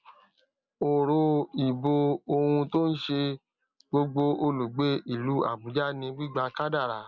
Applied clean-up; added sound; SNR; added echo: none; none; none; none.